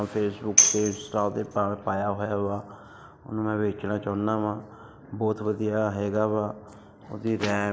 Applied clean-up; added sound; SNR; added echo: none; Tambourine; -2 dB; none.